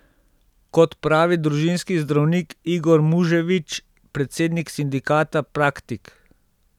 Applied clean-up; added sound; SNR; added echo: none; none; none; none.